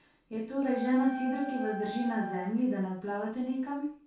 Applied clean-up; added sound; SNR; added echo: none; Wind instrument, woodwind instrument; 11 dB; reverberation time 0.4 s.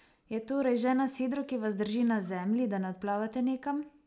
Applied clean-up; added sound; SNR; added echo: none; none; none; none.